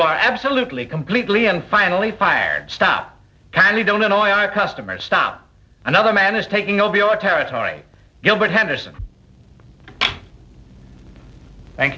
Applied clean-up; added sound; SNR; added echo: none; none; none; none.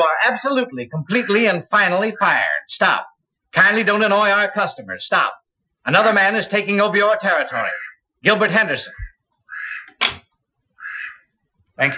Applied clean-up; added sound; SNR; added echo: classical method Wiener filter.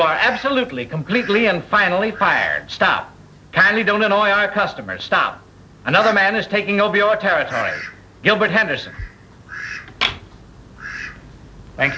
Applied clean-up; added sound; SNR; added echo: none; Fowl; 16 dB; none.